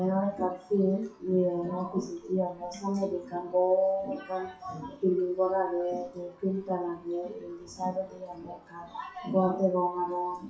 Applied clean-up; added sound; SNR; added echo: classical method WPE with log-MMSE.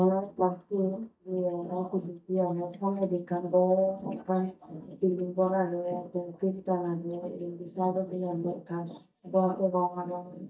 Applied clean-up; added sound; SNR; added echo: neural mask model DeepFilterNet 3.